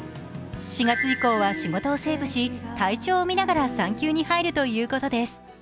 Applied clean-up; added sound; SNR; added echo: none; none; none; none.